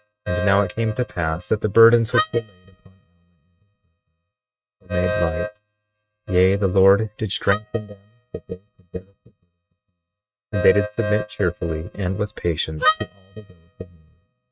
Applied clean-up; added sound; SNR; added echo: neural mask model RNNoise.